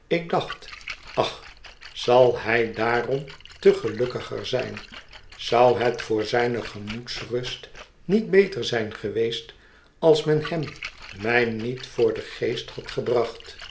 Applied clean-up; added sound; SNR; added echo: none; Splash, splatter; 18 dB; none.